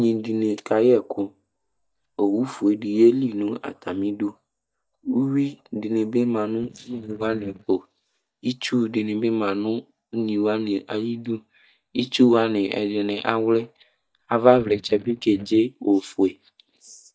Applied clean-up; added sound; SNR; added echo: neural mask model DeepFilterNet 3.